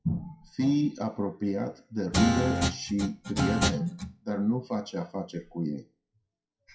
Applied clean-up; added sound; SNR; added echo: classical method WPE with log-MMSE.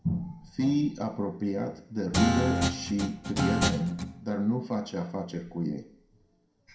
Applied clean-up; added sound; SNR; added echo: none; Guitar; -2 dB; reverberation time 0.4 s.